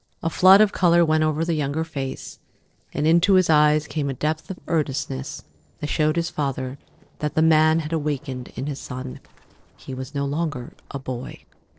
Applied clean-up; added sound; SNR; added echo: neural separator model SepFormer DNS4.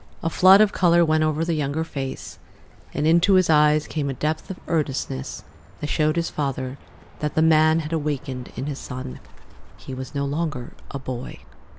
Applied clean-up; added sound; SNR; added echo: none; Bird; 17 dB; none.